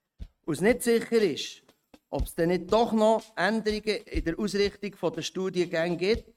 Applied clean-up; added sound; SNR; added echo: neural mask model RNNoise.